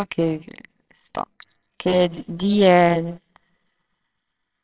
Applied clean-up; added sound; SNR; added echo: neural separator model SepFormer WHAMR!.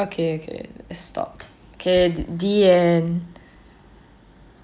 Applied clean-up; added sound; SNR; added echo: none; none; none; none.